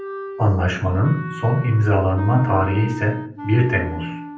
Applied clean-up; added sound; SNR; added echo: none; Wind instrument, woodwind instrument; 12 dB; reverberation time 0.6 s.